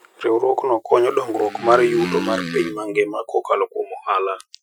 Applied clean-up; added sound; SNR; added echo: classical method Wiener filter.